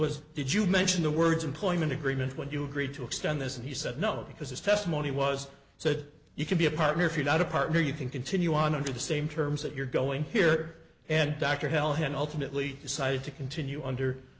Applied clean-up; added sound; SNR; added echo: none; none; none; none.